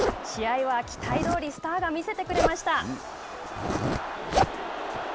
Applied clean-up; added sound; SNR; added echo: none; Zipper (clothing); 1 dB; none.